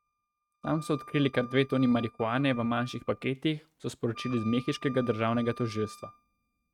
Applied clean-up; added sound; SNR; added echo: neural mask model RNNoise.